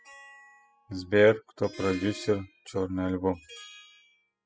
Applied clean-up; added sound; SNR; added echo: classical method spectral subtraction.